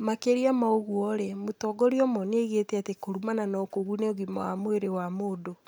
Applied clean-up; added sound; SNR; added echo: none; none; none; none.